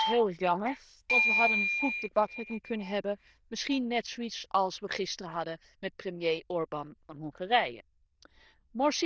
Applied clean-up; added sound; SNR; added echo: neural diffusion model UNIVERSE++.